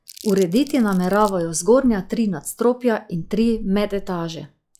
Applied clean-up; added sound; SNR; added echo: classical method log-MMSE.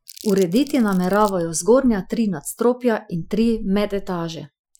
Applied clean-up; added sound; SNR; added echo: classical method Wiener filter.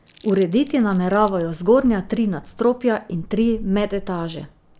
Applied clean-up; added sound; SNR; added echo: none; Boat, Water vehicle + Crumpling, crinkling; 17 dB; none.